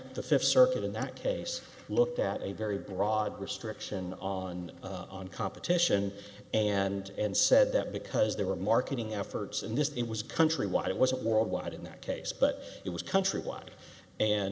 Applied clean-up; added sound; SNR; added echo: none; none; none; none.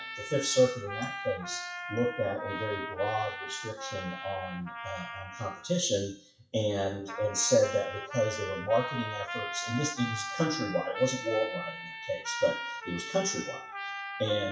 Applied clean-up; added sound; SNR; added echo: classical method WPE with log-MMSE.